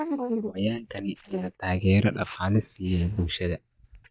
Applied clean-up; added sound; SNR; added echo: neural mask model DeepFilterNet 3.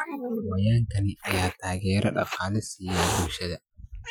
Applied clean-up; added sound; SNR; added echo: classical method Wiener filter.